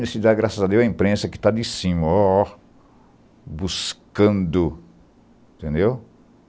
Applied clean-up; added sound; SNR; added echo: none; none; none; none.